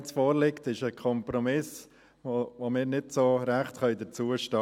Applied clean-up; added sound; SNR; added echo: none; none; none; none.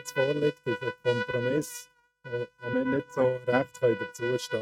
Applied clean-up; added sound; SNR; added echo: neural mask model RNNoise.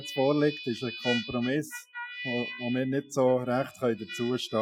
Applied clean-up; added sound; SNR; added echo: classical method Wiener filter.